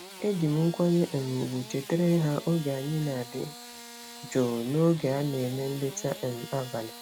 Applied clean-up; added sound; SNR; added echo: none; Engine starting / Sawing; 16 dB; none.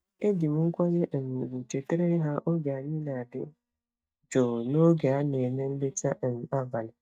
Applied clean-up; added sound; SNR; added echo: neural mask model DeepFilterNet 3.